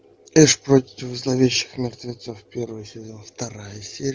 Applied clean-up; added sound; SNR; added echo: none; none; none; none.